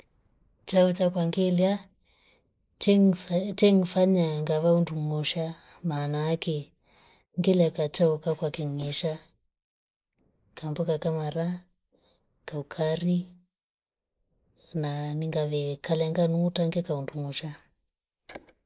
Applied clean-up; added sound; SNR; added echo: neural mask model Resemble Enhance denoiser.